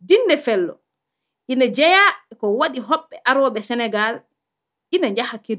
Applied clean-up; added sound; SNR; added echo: none; none; none; none.